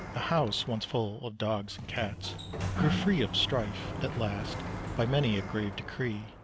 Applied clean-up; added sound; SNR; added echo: none; Sliding door; 5 dB; none.